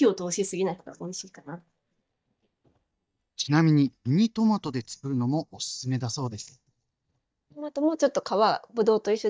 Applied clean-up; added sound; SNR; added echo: neural mask model DeepFilterNet 3.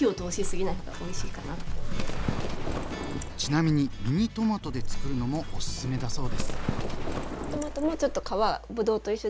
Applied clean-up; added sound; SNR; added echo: none; Livestock, farm animals, working animals; -1 dB; none.